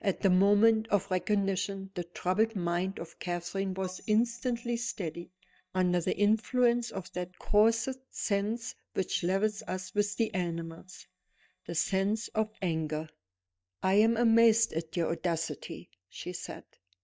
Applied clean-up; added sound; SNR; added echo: neural mask model DeepFilterNet 3.